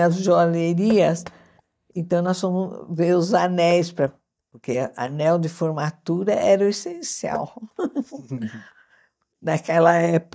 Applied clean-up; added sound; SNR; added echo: neural mask model DeepFilterNet 3.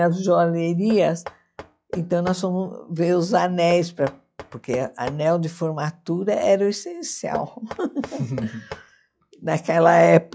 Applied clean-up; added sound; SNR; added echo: classical method log-MMSE.